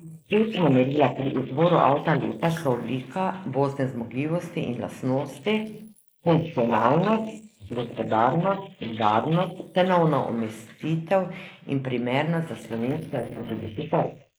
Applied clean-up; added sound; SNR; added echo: neural mask model Resemble Enhance denoiser.